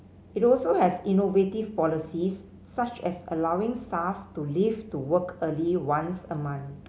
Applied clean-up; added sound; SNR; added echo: none; none; none; none.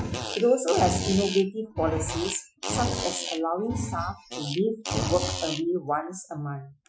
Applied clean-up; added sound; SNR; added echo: classical method Wiener filter.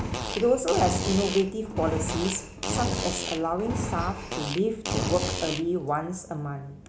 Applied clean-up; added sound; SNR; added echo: none; Fart + Engine; 3 dB; none.